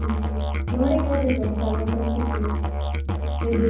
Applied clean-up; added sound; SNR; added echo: none; Musical instrument; -2 dB; reverberation time 0.9 s.